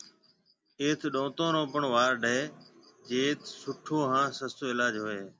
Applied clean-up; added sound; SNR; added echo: none; none; none; none.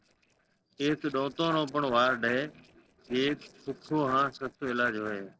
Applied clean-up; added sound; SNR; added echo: neural separator model SepFormer DNS4.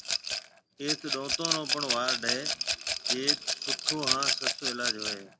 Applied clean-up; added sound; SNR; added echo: none; Rattle / Glass; -5 dB; none.